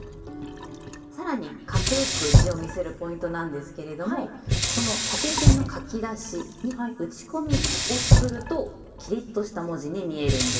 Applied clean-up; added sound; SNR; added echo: none; Sink (filling or washing); -5 dB; reverberation time 2.4 s.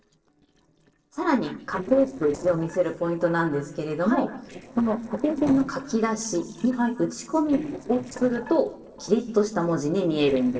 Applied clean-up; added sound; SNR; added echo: neural separator model SepFormer DNS4.